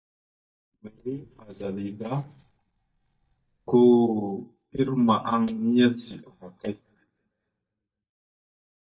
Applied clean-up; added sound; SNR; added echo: neural mask model DeepFilterNet 3.